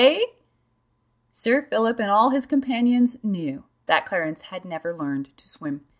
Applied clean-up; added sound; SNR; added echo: none; none; none; none.